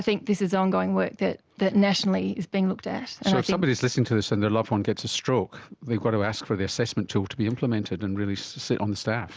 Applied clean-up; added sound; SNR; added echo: none; none; none; none.